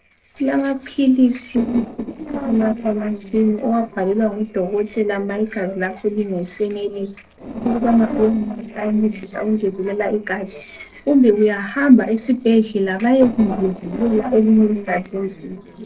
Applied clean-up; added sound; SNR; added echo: neural separator model SepFormer DNS4.